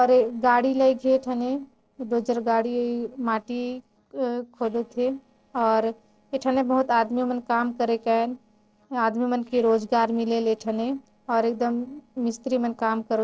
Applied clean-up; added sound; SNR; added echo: neural separator model SepFormer DNS4.